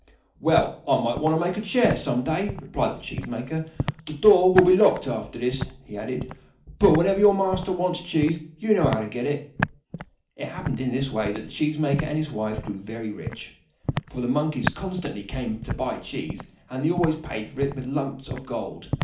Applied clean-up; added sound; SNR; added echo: none; Walk, footsteps; 10 dB; reverberation time 0.4 s.